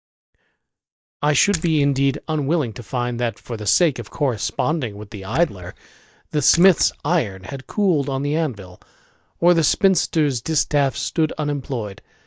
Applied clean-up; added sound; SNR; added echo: neural mask model DeepFilterNet 3.